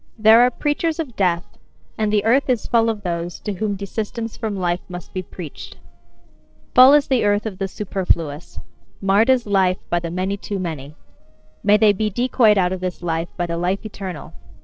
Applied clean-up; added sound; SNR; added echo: neural separator model SepFormer DNS4.